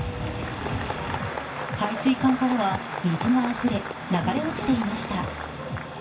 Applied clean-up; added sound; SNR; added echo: none; Applause; 8 dB; reverberation time 0.2 s.